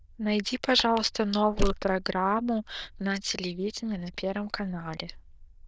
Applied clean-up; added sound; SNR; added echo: neural diffusion model UNIVERSE++.